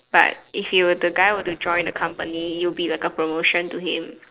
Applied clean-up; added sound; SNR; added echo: neural separator model SepFormer DNS4.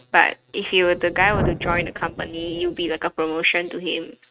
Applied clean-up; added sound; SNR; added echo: neural mask model RNNoise.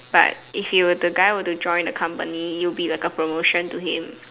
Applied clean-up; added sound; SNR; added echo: none; none; none; none.